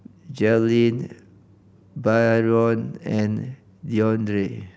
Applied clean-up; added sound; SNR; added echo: none; none; none; none.